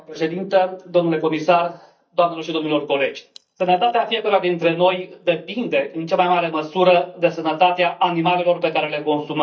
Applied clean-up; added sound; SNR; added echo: neural mask model DeepFilterNet 3.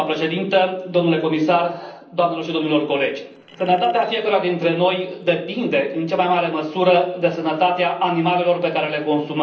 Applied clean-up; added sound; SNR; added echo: neural separator model SepFormer DNS4.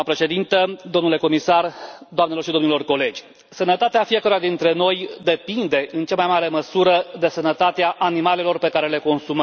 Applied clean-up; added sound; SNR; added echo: none; none; none; none.